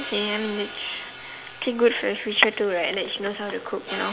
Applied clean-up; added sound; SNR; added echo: none; Crash cymbal; 14 dB; none.